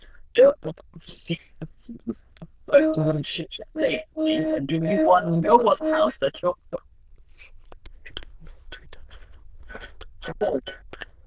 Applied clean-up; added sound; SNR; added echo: neural diffusion model UNIVERSE++.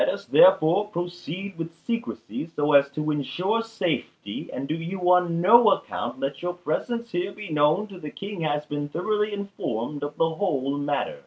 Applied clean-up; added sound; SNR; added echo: none; none; none; none.